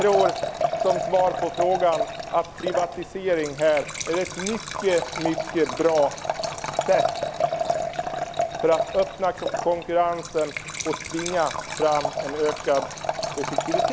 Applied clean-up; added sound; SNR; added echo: none; Liquid; 3 dB; none.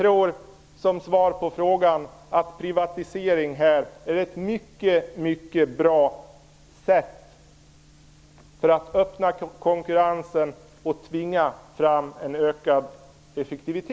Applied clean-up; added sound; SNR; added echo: none; none; none; none.